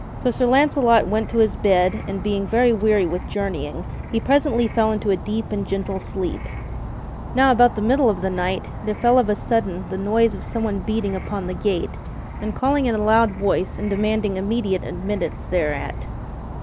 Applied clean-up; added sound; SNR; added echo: none; Insect / Frog; 9 dB; none.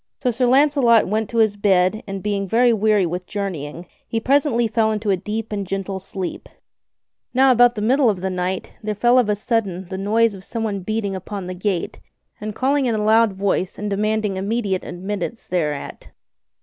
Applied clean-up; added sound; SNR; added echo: none; none; none; none.